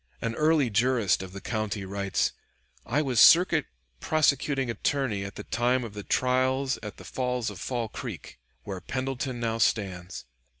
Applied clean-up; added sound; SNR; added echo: none; none; none; none.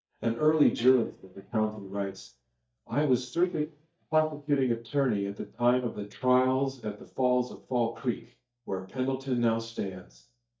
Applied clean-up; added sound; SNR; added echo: neural mask model DeepFilterNet 3.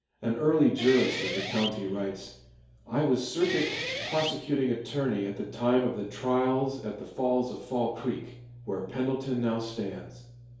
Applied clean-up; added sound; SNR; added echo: none; Guitar; 8 dB; reverberation time 2.4 s.